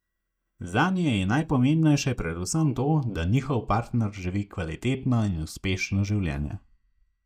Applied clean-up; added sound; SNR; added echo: neural mask model DeepFilterNet 3.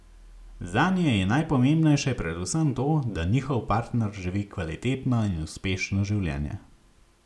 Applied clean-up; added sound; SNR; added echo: none; none; none; none.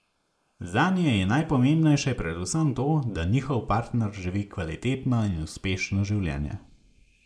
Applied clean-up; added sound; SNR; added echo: neural mask model Resemble Enhance denoiser.